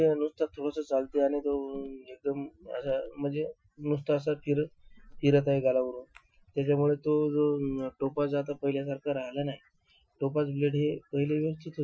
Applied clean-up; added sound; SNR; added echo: classical method Wiener filter.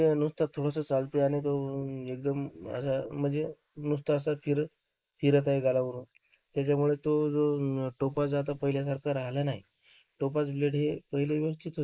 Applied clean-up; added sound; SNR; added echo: neural mask model Resemble Enhance denoiser.